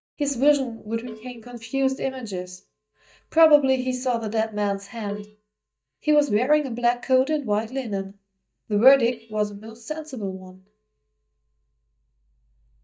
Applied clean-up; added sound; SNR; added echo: neural mask model DeepFilterNet 3.